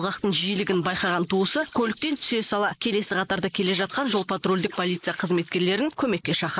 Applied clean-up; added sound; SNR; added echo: neural mask model Resemble Enhance denoiser.